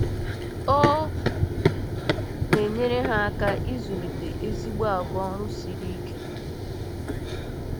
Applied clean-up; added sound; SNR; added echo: none; Run; -2 dB; none.